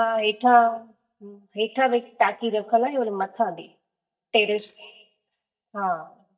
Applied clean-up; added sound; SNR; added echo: neural mask model DeepFilterNet 3.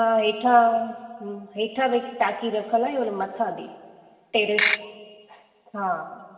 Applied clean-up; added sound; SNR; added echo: none; Ratchet, pawl / Percussion; -2 dB; reverberation time 1.7 s.